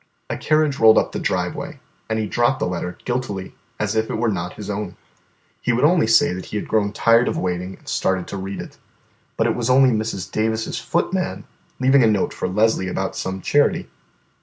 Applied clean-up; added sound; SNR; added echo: none; none; none; none.